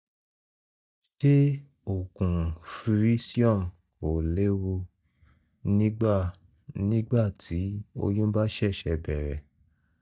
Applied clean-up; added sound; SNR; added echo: neural mask model DeepFilterNet 3.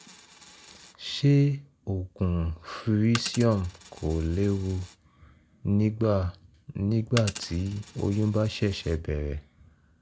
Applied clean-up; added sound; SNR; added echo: none; Coin (dropping); 18 dB; none.